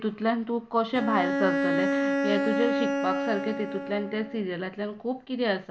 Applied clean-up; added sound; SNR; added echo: none; Bowed string instrument; 1 dB; none.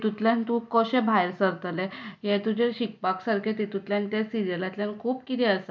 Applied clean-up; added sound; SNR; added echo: none; none; none; none.